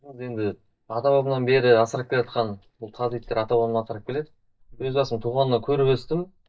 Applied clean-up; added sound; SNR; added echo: neural mask model DeepFilterNet 3.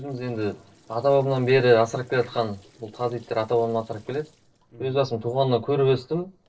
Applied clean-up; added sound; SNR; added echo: neural separator model SepFormer DNS4.